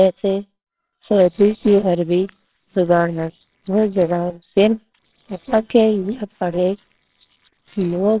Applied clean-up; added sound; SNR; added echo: neural separator model SepFormer WHAMR!.